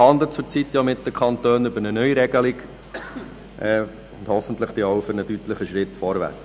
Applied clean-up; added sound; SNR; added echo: none; none; none; none.